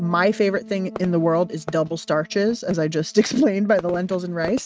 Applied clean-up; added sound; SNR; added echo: neural mask model RNNoise.